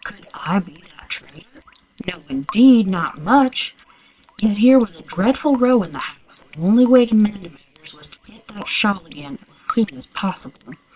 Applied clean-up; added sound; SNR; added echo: neural separator model SepFormer WHAM!.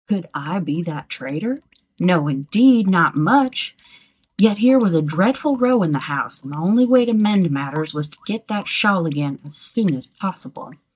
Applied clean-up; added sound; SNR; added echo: neural mask model DeepFilterNet 3.